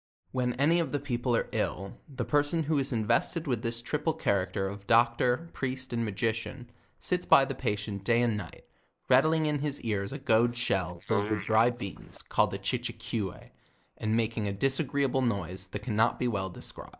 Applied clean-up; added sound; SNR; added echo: neural mask model Resemble Enhance denoiser.